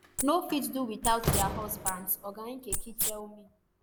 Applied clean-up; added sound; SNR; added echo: none; Slam + Wild animals; 2 dB; none.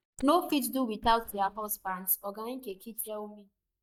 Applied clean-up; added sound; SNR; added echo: neural mask model DeepFilterNet 3.